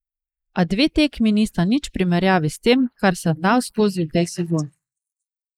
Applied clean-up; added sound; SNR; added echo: neural mask model Resemble Enhance denoiser.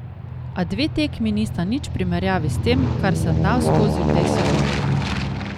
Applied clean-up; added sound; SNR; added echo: none; Aircraft; -3 dB; none.